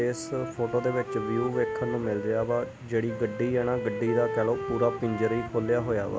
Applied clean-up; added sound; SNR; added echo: none; Wind instrument, woodwind instrument; 7 dB; none.